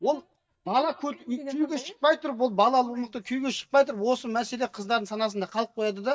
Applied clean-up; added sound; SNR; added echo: neural mask model DeepFilterNet 3.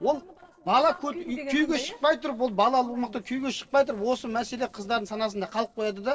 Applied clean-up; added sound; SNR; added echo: neural separator model SepFormer DNS4.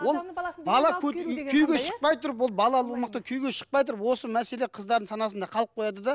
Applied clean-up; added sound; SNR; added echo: none; none; none; none.